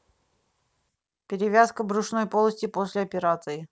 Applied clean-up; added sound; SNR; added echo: none; none; none; none.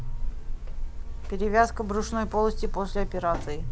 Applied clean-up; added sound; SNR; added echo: none; Buzz; 1 dB; none.